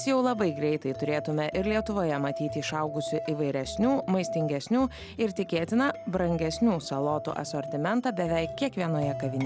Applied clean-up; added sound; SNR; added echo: none; Musical instrument; 11 dB; none.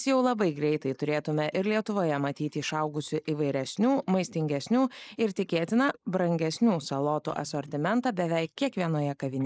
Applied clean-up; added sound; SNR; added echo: neural mask model Resemble Enhance denoiser.